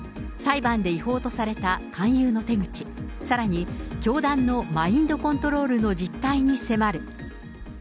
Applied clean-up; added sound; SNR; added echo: none; none; none; none.